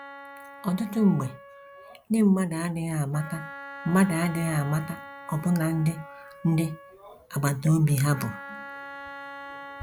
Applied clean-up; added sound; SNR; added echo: none; Wind instrument, woodwind instrument; 16 dB; none.